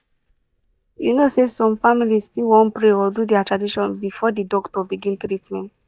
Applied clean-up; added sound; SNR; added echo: neural mask model DeepFilterNet 3.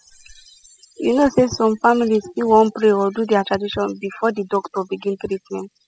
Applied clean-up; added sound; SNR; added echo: classical method spectral subtraction.